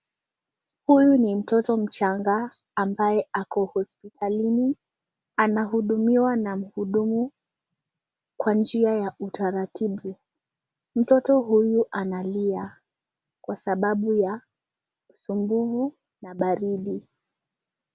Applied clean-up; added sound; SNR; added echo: none; none; none; none.